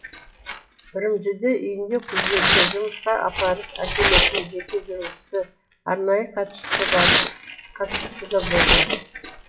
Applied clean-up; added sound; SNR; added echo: classical method WPE with log-MMSE.